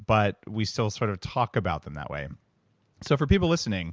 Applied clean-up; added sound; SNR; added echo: none; none; none; none.